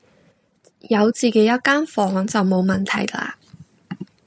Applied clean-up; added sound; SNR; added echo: none; none; none; none.